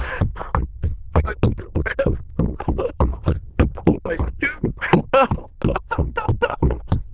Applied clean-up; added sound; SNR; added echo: neural diffusion model UNIVERSE++.